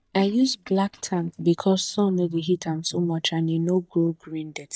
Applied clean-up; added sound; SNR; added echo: neural mask model DeepFilterNet 3.